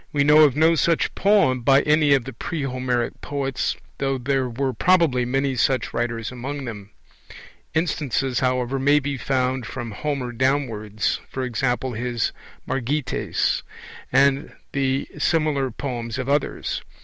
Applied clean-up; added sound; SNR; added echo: none; none; none; none.